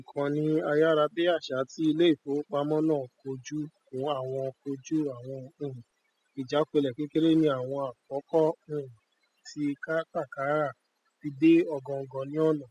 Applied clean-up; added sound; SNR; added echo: classical method spectral subtraction.